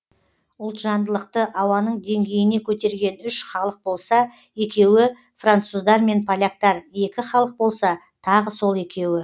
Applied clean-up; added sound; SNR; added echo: none; none; none; none.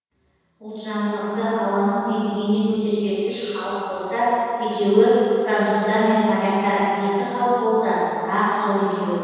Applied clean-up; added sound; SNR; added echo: none; none; none; reverberation time 2.1 s.